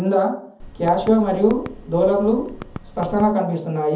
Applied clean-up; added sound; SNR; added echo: none; Typing; 17 dB; reverberation time 0.7 s.